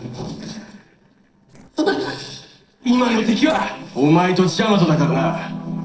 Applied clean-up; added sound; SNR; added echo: neural separator model SepFormer DNS4.